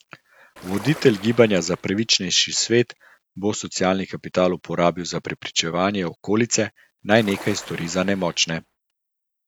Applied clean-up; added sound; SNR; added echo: none; Ocean; 17 dB; none.